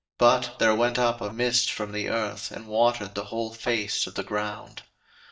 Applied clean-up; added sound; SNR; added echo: neural mask model DeepFilterNet 3.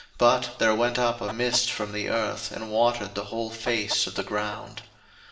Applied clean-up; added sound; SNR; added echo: none; Chicken, rooster; 16 dB; reverberation time 0.7 s.